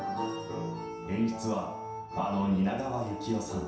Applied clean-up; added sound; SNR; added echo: none; none; none; reverberation time 0.7 s.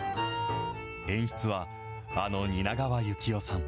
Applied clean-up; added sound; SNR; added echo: none; none; none; none.